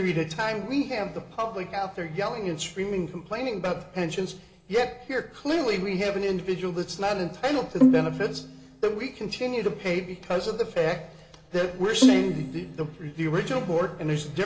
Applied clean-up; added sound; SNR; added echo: none; Bowed string instrument; -4 dB; reverberation time 0.8 s.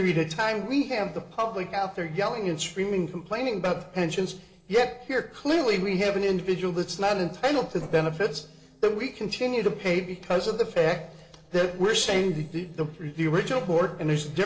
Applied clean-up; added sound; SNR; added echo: neural separator model SepFormer DNS4.